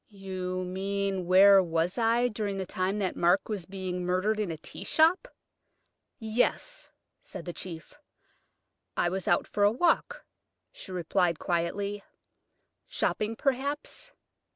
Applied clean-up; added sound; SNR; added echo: none; none; none; none.